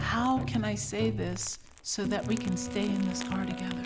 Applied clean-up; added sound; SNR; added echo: none; Crumpling, crinkling; 18 dB; none.